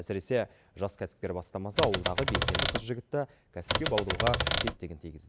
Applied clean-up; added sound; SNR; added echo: none; Typewriter; -4 dB; none.